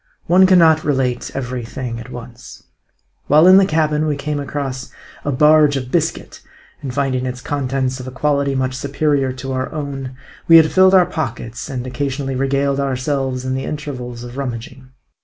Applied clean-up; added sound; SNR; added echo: none; none; none; none.